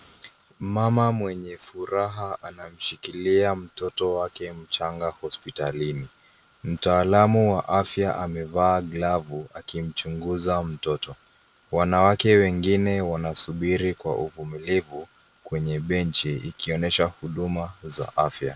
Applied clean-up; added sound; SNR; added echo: none; none; none; none.